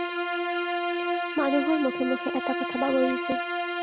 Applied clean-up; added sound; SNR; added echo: none; Bowed string instrument; 0 dB; none.